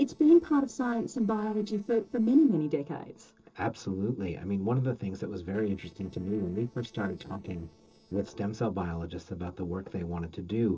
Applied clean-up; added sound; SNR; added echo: neural separator model SepFormer DNS4.